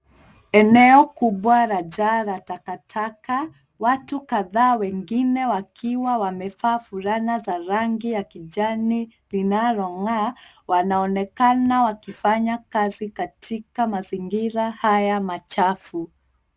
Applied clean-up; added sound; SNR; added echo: none; none; none; none.